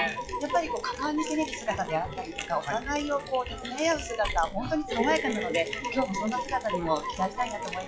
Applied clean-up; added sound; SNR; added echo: classical method log-MMSE.